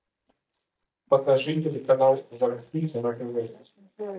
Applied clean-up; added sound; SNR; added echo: neural mask model DeepFilterNet 3.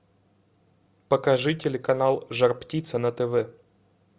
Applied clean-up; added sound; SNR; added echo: none; none; none; none.